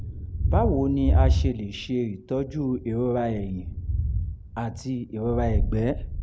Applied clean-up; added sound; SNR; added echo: none; Thunder; -1 dB; none.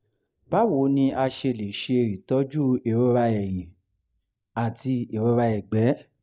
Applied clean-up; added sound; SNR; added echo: neural mask model DeepFilterNet 3.